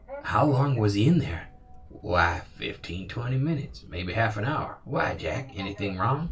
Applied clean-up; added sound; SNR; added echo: none; Sliding door; 18 dB; reverberation time 0.2 s.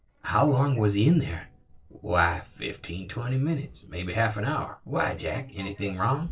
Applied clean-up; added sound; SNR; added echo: neural separator model SepFormer DNS4.